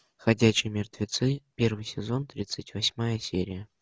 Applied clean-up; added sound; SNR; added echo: none; none; none; none.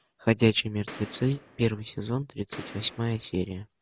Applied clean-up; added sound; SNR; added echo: none; Boom; 16 dB; none.